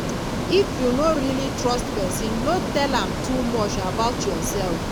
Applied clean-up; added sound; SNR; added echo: none; Ocean; 1 dB; none.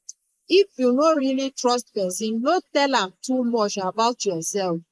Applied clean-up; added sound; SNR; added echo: neural mask model Resemble Enhance denoiser.